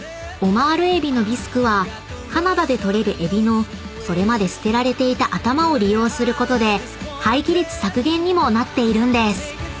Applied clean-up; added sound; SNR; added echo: none; none; none; none.